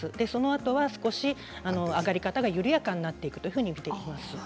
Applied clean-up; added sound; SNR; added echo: none; none; none; none.